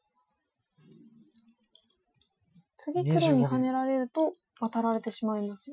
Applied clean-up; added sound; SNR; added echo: classical method Wiener filter.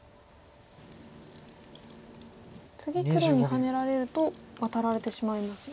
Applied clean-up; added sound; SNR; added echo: none; Wind; 20 dB; none.